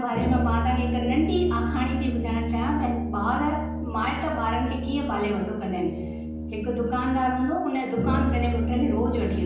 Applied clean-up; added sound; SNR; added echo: none; Brass instrument; 1 dB; reverberation time 0.6 s.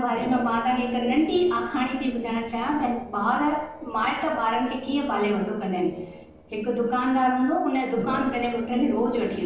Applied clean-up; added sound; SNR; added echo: neural separator model SepFormer DNS4.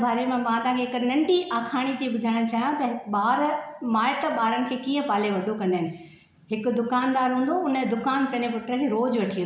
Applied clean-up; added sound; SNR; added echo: none; none; none; none.